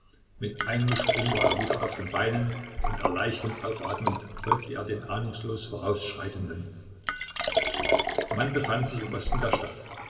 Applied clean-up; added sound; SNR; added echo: none; Liquid; 0 dB; reverberation time 2.2 s.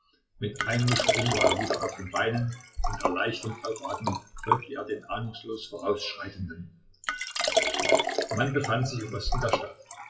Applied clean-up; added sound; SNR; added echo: classical method WPE with log-MMSE.